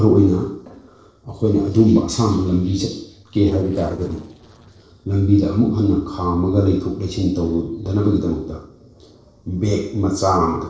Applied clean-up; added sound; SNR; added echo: neural separator model SepFormer DNS4.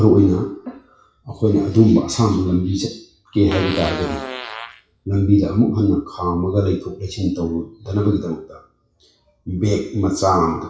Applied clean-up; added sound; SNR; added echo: classical method WPE with log-MMSE.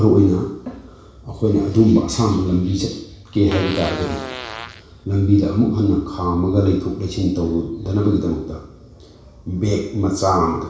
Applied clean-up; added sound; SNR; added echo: none; Fart; 12 dB; reverberation time 0.7 s.